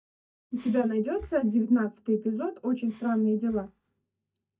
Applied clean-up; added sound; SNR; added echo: neural mask model DeepFilterNet 3.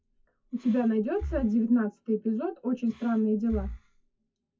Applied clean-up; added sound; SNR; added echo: classical method WPE with log-MMSE.